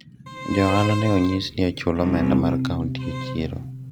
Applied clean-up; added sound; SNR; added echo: none; Bowed string instrument; 3 dB; none.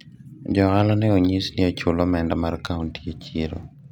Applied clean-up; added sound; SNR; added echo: none; none; none; none.